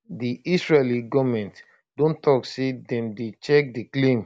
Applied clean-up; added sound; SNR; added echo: none; none; none; none.